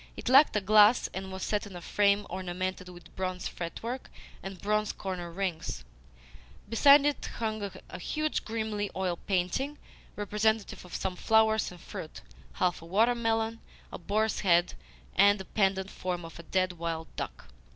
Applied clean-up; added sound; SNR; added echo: none; none; none; none.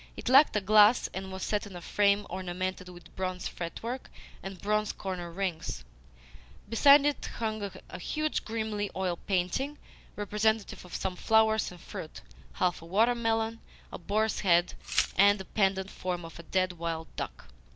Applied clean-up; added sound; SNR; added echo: none; Glass; 6 dB; none.